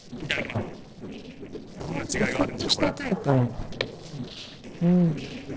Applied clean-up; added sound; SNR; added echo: neural separator model SepFormer DNS4.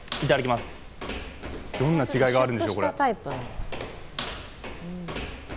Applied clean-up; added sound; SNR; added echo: none; Walk, footsteps; 8 dB; none.